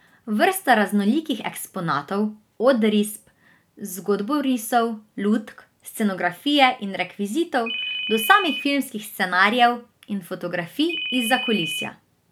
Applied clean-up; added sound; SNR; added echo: none; Ringtone; 5 dB; none.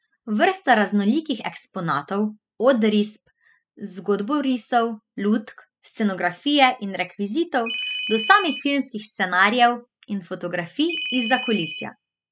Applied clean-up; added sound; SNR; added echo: classical method spectral subtraction.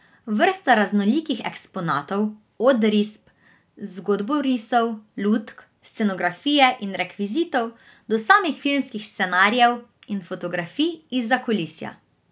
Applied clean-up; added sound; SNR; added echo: none; none; none; none.